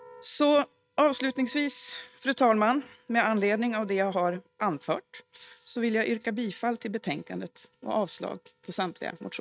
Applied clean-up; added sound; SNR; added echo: neural mask model RNNoise.